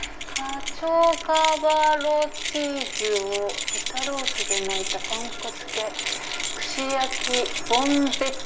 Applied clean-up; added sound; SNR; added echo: none; Keys jangling; 4 dB; reverberation time 0.7 s.